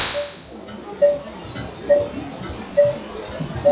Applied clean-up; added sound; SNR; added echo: classical method log-MMSE.